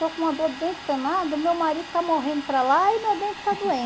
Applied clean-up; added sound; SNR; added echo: none; Domestic sounds, home sounds; 15 dB; none.